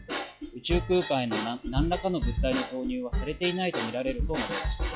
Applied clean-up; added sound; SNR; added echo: classical method log-MMSE.